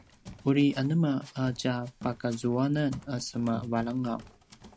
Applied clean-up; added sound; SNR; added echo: none; Run; 19 dB; none.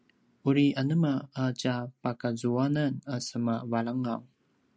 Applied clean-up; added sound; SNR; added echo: none; none; none; none.